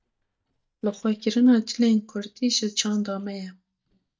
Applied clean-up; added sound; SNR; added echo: neural mask model DeepFilterNet 3.